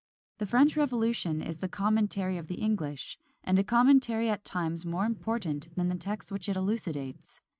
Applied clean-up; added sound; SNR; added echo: neural mask model RNNoise.